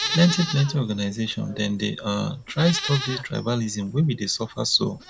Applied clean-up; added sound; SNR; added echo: none; Livestock, farm animals, working animals; 10 dB; none.